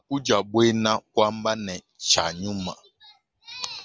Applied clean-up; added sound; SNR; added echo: none; none; none; none.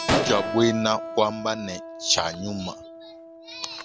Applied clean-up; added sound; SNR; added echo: none; Keyboard (musical) + Gunshot, gunfire; 5 dB; none.